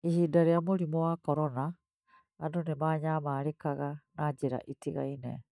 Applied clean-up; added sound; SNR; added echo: neural mask model DeepFilterNet 3.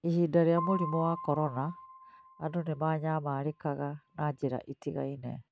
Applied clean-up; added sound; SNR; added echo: none; Piano; 12 dB; none.